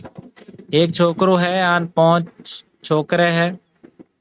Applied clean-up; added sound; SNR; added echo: neural mask model RNNoise.